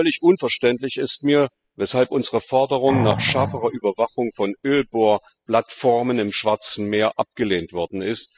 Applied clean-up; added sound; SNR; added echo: classical method spectral subtraction.